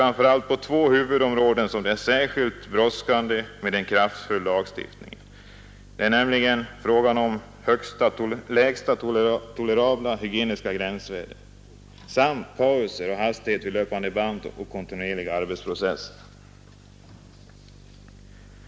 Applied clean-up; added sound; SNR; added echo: none; none; none; none.